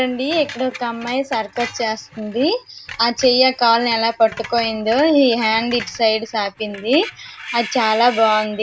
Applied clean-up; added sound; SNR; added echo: none; Screech; 16 dB; none.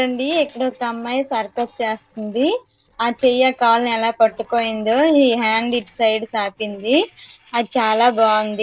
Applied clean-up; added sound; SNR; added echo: neural separator model SepFormer DNS4.